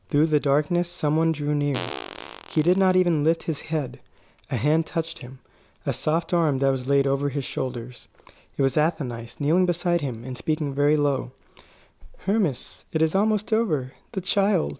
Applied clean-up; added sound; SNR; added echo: none; Fart; 11 dB; none.